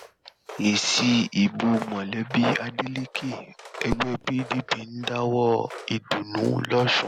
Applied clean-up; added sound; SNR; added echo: none; Fireworks + Walk, footsteps; 15 dB; none.